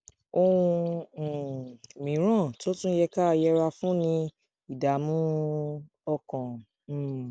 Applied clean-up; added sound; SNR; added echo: none; none; none; none.